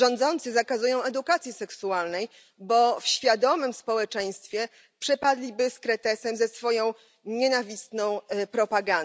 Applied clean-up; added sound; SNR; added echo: none; none; none; none.